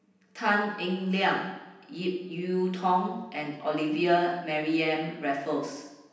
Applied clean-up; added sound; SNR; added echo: none; none; none; reverberation time 0.9 s.